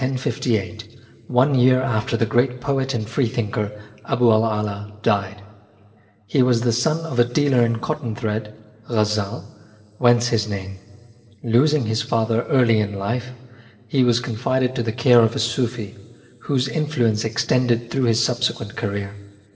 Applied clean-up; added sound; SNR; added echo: none; none; none; reverberation time 2.2 s.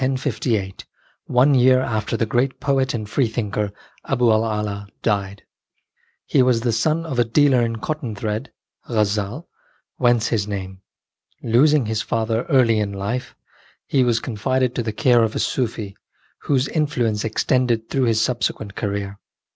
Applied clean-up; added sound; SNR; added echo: none; none; none; none.